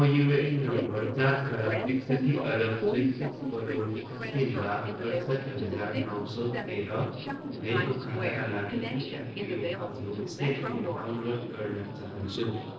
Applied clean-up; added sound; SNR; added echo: neural separator model SepFormer DNS4.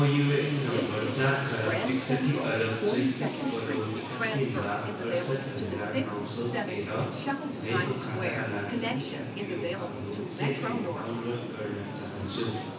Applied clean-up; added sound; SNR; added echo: none; Subway, metro, underground; 1 dB; reverberation time 1.1 s.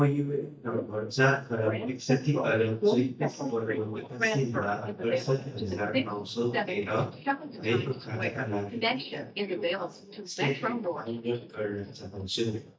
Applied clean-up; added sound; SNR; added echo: neural mask model DeepFilterNet 3.